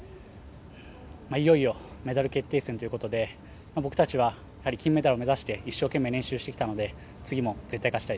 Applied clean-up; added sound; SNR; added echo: none; none; none; none.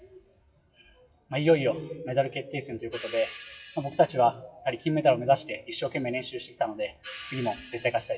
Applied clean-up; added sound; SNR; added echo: classical method WPE with log-MMSE.